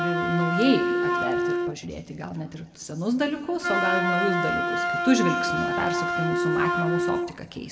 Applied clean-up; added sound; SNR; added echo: none; Wind instrument, woodwind instrument; -1 dB; reverberation time 1.6 s.